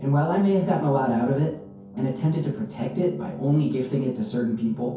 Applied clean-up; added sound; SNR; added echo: none; none; none; reverberation time 0.6 s.